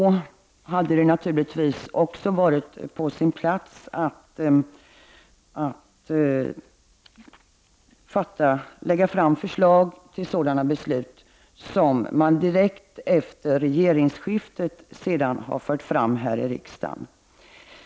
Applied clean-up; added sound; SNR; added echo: none; none; none; none.